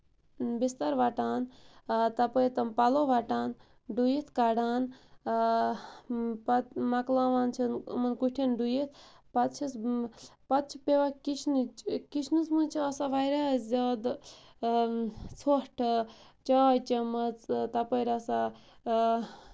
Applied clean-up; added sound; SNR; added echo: none; none; none; none.